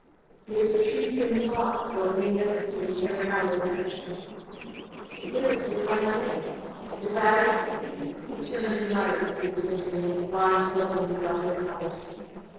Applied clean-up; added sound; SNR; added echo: neural separator model SepFormer DNS4.